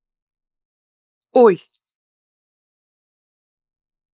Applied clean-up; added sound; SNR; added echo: neural mask model Resemble Enhance denoiser.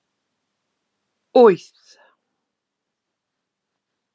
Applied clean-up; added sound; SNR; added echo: none; none; none; none.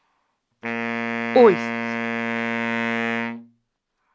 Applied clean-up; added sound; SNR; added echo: none; Wind instrument, woodwind instrument; 2 dB; none.